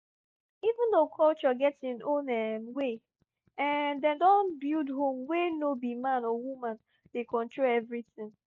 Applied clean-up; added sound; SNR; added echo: none; none; none; none.